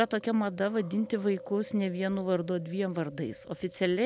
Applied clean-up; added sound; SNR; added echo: none; Chewing, mastication; 20 dB; none.